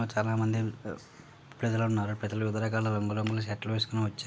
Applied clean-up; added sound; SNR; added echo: none; Tap / Glass; 19 dB; none.